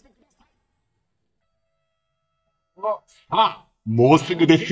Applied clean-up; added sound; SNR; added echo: neural mask model DeepFilterNet 3.